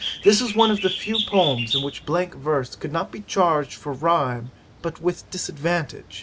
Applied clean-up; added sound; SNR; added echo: none; Bird; 10 dB; none.